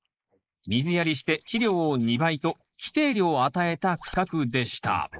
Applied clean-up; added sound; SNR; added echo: neural mask model Resemble Enhance denoiser.